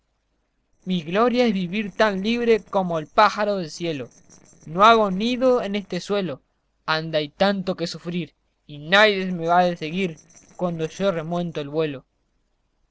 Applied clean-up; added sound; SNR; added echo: neural separator model SepFormer DNS4.